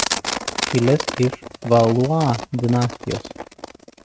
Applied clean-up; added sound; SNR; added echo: neural mask model RNNoise.